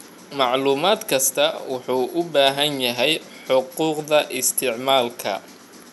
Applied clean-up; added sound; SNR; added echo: none; none; none; none.